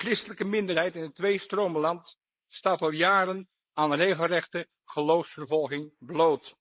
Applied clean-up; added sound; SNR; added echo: neural mask model Resemble Enhance denoiser.